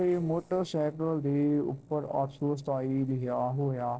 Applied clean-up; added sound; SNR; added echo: neural separator model SepFormer DNS4.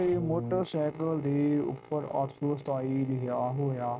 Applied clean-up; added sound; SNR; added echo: neural mask model RNNoise.